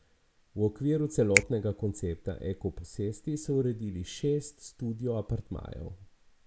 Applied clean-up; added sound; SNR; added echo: none; Finger snapping; 3 dB; none.